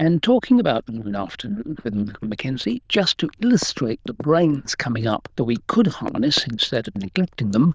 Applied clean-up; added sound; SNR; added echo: neural diffusion model UNIVERSE++.